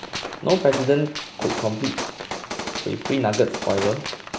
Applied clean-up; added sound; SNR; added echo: none; Gunshot, gunfire; 7 dB; none.